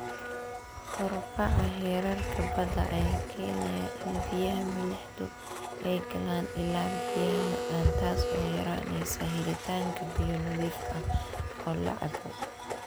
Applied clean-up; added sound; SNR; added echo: none; Domestic sounds, home sounds; 5 dB; none.